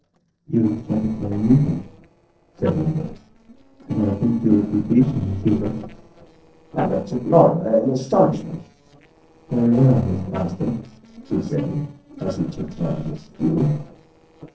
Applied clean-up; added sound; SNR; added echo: neural separator model SepFormer DNS4.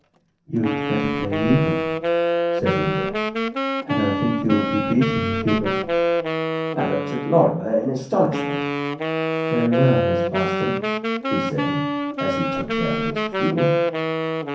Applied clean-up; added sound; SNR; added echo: none; Wind instrument, woodwind instrument; -1 dB; reverberation time 0.6 s.